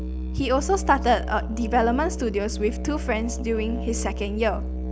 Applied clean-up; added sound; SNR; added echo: none; Musical instrument; 4 dB; none.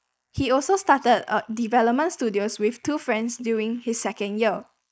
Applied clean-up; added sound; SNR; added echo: neural mask model Resemble Enhance denoiser.